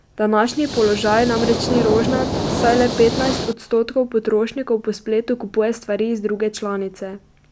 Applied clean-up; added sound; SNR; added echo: none; Hiss; 3 dB; none.